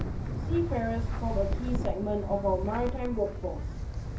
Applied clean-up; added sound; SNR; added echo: none; Wind; 0 dB; reverberation time 0.4 s.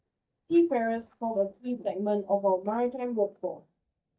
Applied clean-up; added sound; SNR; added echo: neural mask model DeepFilterNet 3.